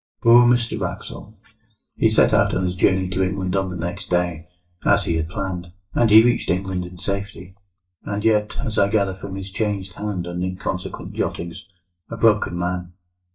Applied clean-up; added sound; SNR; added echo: neural mask model DeepFilterNet 3.